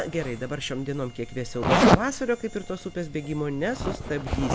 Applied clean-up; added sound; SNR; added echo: none; Zipper (clothing); -2 dB; none.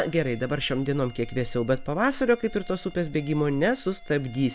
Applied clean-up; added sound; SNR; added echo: none; none; none; none.